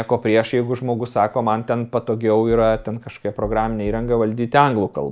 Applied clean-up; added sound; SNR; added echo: neural mask model DeepFilterNet 3.